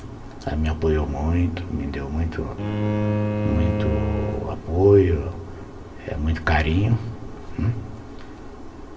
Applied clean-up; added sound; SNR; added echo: none; Bowed string instrument; 3 dB; reverberation time 1.4 s.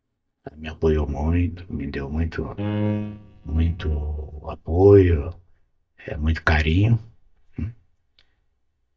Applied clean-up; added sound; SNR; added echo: neural mask model DeepFilterNet 3.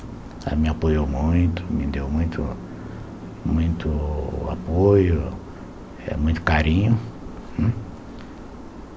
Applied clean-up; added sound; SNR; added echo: none; none; none; none.